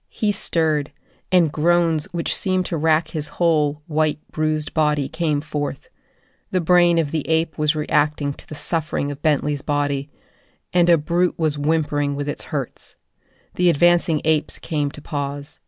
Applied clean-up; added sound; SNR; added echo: none; none; none; none.